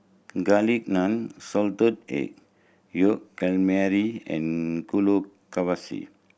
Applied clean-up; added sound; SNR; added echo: none; none; none; none.